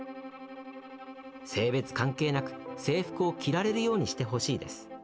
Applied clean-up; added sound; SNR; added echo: none; Bowed string instrument; 13 dB; none.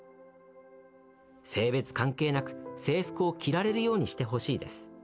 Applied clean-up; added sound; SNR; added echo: none; none; none; none.